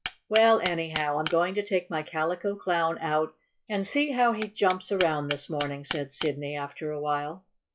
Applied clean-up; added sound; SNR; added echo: classical method log-MMSE.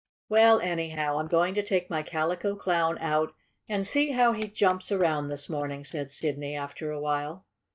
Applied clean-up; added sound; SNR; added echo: neural mask model DeepFilterNet 3.